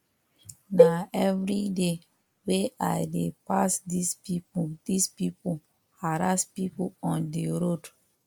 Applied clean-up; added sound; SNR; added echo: neural mask model Resemble Enhance denoiser.